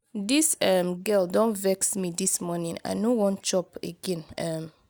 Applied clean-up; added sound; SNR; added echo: none; none; none; none.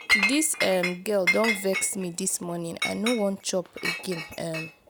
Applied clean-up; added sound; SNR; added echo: none; Chink, clink; 3 dB; none.